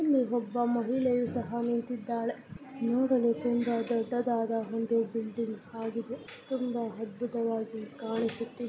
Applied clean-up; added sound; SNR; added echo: none; none; none; none.